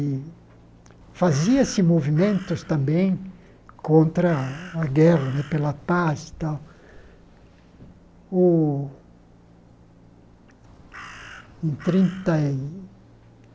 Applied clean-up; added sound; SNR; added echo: none; Crow; 20 dB; none.